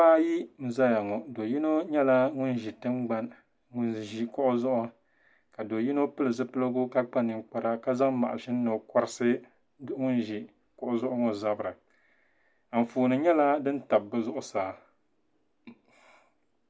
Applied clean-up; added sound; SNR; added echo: none; none; none; none.